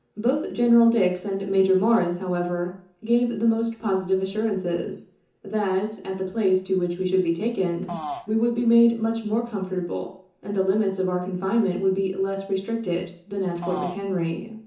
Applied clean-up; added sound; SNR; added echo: none; Fart; 10 dB; reverberation time 0.6 s.